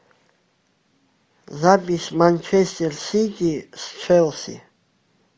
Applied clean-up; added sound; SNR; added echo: none; none; none; none.